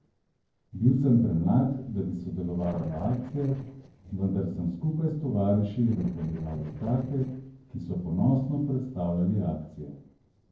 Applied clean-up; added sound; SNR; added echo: neural separator model SepFormer DNS4.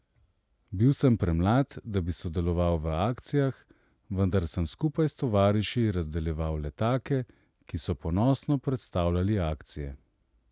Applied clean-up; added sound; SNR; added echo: none; none; none; none.